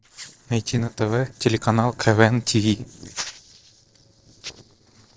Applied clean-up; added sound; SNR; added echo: neural separator model SepFormer DNS4.